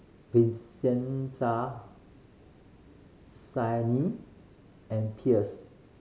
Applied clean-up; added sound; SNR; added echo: none; none; none; none.